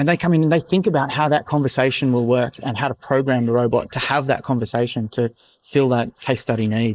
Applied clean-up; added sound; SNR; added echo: neural mask model Resemble Enhance denoiser.